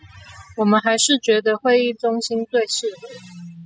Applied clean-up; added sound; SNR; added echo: classical method spectral subtraction.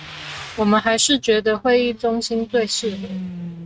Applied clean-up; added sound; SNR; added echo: neural mask model RNNoise.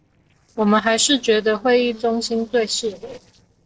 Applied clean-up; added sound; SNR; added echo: neural separator model SepFormer DNS4.